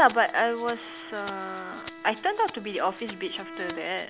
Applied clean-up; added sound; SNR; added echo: none; Rattle (instrument) + Bowed string instrument; 15 dB; none.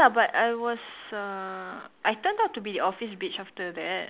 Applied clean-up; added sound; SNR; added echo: none; none; none; none.